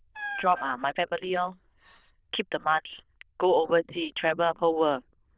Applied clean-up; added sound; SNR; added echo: neural diffusion model UNIVERSE++.